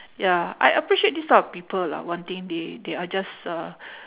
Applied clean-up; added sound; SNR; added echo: none; none; none; none.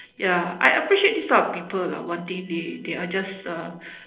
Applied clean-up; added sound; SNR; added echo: neural separator model SepFormer DNS4.